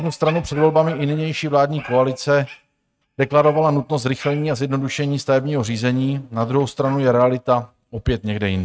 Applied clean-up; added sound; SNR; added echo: neural mask model RNNoise.